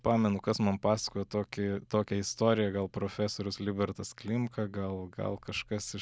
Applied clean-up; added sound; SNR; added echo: none; none; none; none.